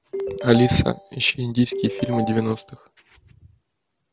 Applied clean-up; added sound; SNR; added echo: none; Ringtone; 8 dB; none.